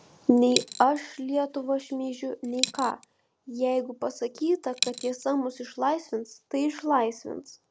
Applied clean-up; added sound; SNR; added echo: none; Coin (dropping); 6 dB; none.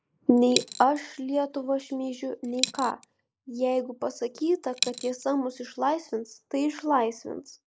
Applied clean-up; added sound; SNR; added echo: neural mask model Resemble Enhance denoiser.